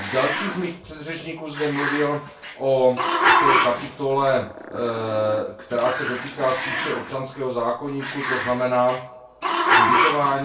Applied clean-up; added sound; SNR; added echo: none; Growling; 0 dB; reverberation time 0.2 s.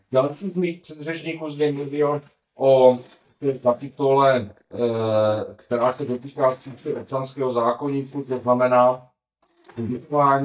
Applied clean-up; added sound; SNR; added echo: neural mask model DeepFilterNet 3.